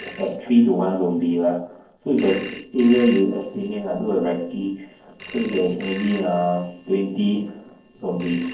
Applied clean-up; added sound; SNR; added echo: neural separator model SepFormer DNS4.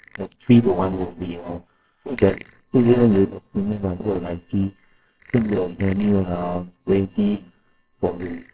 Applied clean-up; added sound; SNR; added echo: neural separator model SepFormer WHAMR!.